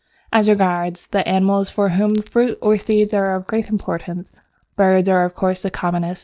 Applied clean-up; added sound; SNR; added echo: neural mask model DeepFilterNet 3.